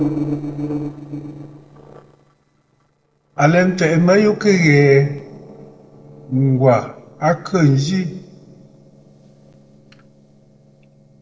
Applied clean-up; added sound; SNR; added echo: neural separator model SepFormer DNS4.